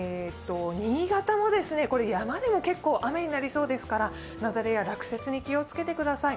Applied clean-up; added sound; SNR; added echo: none; none; none; none.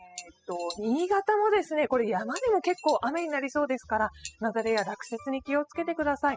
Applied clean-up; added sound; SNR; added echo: classical method spectral subtraction.